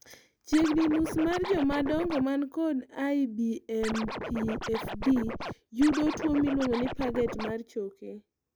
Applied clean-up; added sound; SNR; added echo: none; Scratching (performance technique); 7 dB; none.